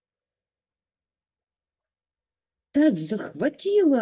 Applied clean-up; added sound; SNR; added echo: neural mask model DeepFilterNet 3.